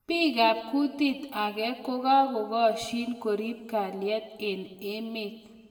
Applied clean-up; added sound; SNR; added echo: none; none; none; reverberation time 1.3 s.